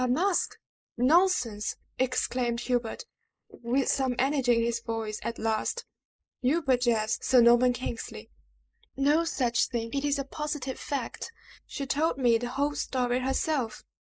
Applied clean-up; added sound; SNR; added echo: neural mask model Resemble Enhance denoiser.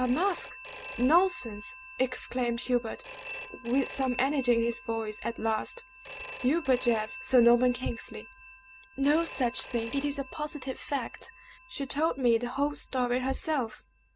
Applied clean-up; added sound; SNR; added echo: none; Telephone; 6 dB; none.